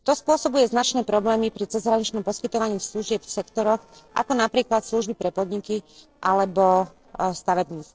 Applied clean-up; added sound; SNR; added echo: neural separator model SepFormer DNS4.